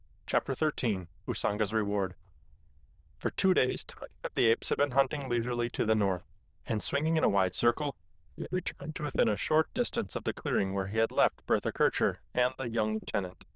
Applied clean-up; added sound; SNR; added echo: neural diffusion model UNIVERSE++.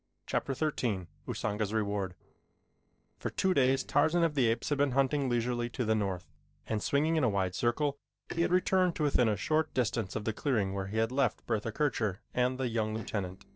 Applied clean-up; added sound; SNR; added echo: neural separator model SepFormer DNS4.